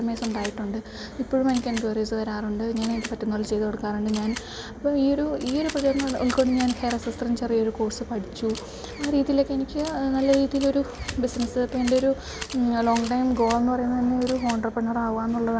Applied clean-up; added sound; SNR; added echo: none; Camera; 17 dB; none.